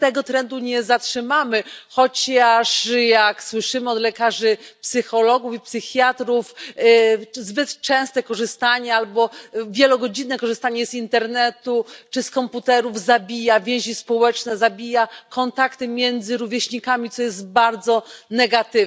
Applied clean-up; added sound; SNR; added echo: none; none; none; none.